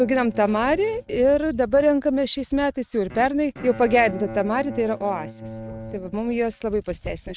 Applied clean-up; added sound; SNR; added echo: neural mask model RNNoise.